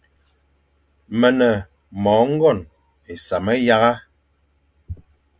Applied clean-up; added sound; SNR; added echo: none; none; none; none.